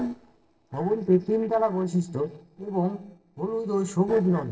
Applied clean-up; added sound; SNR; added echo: neural separator model SepFormer DNS4.